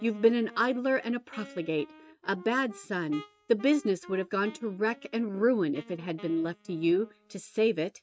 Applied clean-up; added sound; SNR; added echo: neural mask model RNNoise.